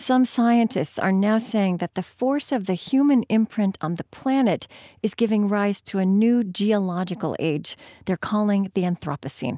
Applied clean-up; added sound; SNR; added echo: none; none; none; none.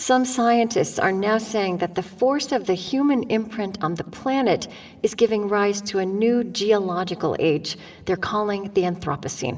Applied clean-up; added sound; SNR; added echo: none; none; none; reverberation time 2.2 s.